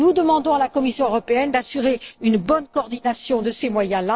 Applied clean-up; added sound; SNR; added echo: neural separator model SepFormer DNS4.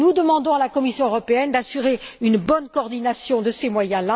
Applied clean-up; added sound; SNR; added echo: none; none; none; none.